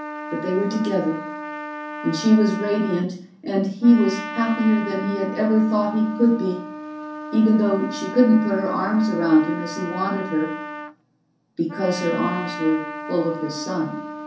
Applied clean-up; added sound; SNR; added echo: none; Trumpet; 11 dB; reverberation time 0.6 s.